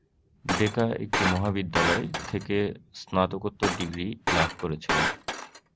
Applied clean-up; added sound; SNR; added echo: none; Shatter; 1 dB; none.